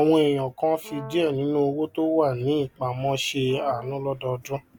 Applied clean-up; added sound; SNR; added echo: none; Brass instrument; 19 dB; none.